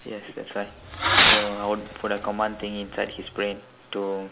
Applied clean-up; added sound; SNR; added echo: none; Fireworks; -4 dB; none.